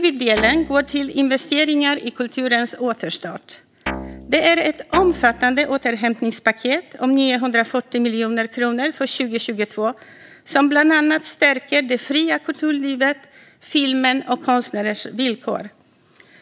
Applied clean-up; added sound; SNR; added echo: none; Guitar; 11 dB; none.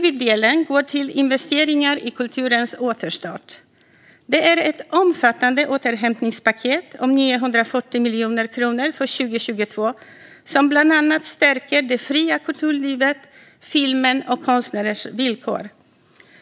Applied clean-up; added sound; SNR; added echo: none; none; none; none.